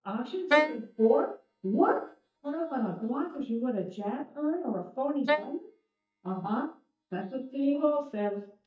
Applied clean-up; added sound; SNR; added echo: neural mask model DeepFilterNet 3.